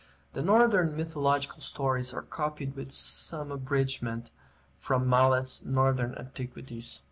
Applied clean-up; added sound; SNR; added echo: none; none; none; none.